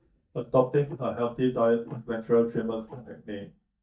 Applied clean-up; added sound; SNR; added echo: neural mask model DeepFilterNet 3.